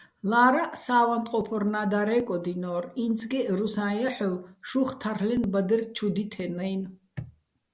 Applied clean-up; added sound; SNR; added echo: none; none; none; none.